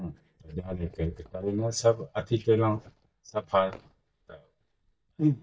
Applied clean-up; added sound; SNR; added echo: neural mask model DeepFilterNet 3.